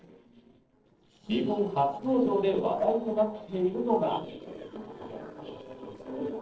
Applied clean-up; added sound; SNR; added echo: neural separator model SepFormer DNS4.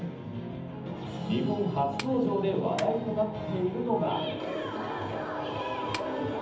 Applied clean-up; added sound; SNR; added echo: none; Clapping; 19 dB; reverberation time 0.8 s.